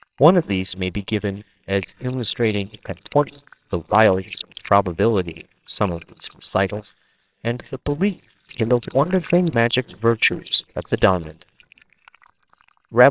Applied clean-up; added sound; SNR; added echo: neural separator model SepFormer WHAMR!.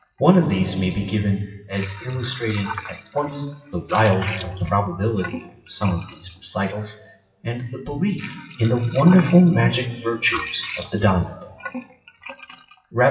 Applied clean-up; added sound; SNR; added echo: classical method WPE with log-MMSE.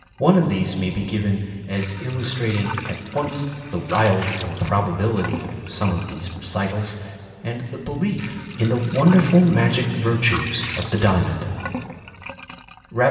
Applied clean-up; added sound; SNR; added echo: none; Sink (filling or washing) / Water; 14 dB; reverberation time 2.4 s.